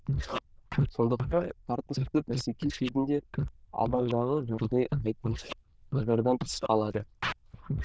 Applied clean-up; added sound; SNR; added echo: neural diffusion model UNIVERSE++.